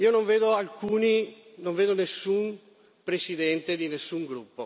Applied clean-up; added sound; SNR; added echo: none; none; none; none.